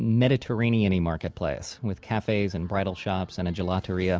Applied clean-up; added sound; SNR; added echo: none; none; none; none.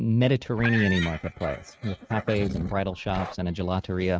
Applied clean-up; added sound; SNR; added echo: neural mask model RNNoise.